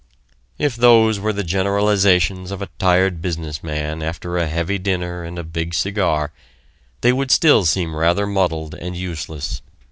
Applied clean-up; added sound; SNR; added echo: none; none; none; none.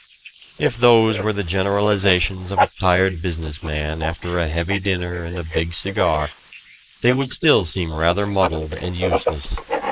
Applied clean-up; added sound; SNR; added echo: neural mask model Resemble Enhance denoiser.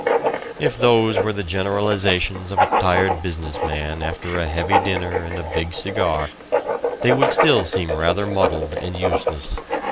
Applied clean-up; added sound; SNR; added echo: none; Writing; 1 dB; none.